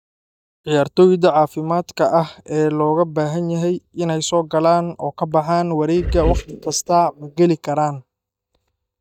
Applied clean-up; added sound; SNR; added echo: neural mask model DeepFilterNet 3.